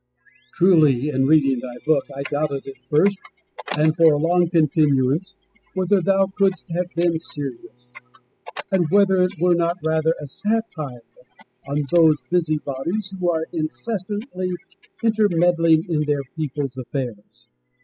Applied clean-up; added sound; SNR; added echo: classical method spectral subtraction.